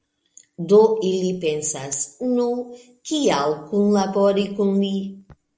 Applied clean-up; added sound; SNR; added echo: none; none; none; none.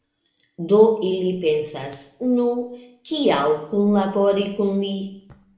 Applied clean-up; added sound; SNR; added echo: none; none; none; reverberation time 0.6 s.